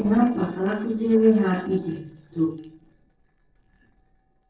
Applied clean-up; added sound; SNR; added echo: neural separator model SepFormer DNS4.